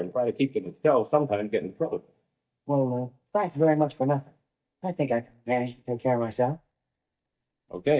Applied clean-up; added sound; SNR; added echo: neural mask model DeepFilterNet 3.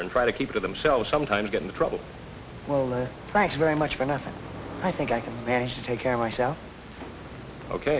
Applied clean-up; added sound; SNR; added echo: none; none; none; none.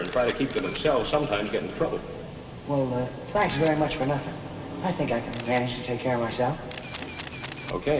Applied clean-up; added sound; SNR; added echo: none; Camera; 18 dB; reverberation time 2.8 s.